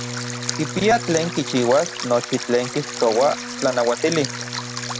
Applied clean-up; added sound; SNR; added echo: none; Bowed string instrument + Stream; 8 dB; none.